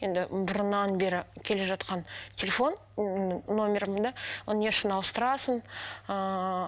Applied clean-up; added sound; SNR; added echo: none; none; none; none.